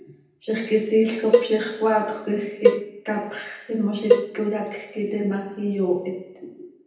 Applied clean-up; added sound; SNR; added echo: none; Cowbell; -1 dB; reverberation time 0.9 s.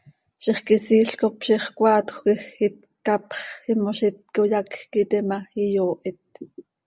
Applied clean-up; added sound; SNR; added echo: none; none; none; none.